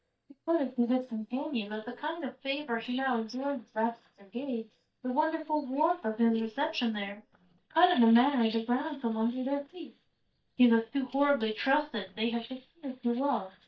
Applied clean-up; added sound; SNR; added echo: neural mask model DeepFilterNet 3.